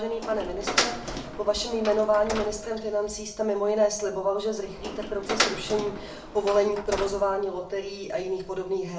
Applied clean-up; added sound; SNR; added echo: none; Door; 7 dB; reverberation time 0.4 s.